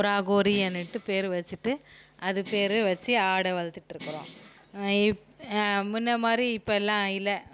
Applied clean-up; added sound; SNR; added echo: none; Bell; 17 dB; none.